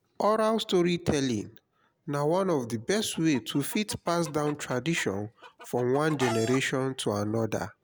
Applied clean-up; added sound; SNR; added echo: none; Chicken, rooster; 14 dB; none.